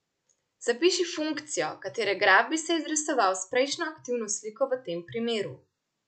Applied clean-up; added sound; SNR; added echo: none; none; none; none.